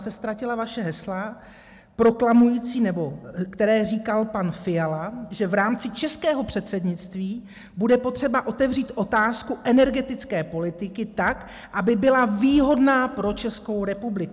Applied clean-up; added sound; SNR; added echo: none; none; none; none.